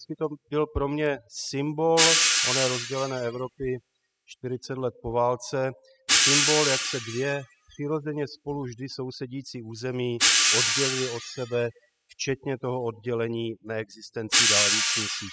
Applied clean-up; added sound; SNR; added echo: classical method spectral subtraction.